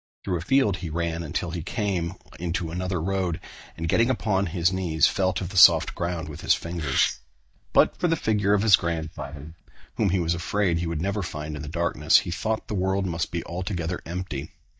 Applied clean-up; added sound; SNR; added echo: neural mask model DeepFilterNet 3.